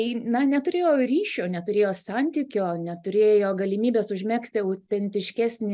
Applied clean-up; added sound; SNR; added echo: none; none; none; none.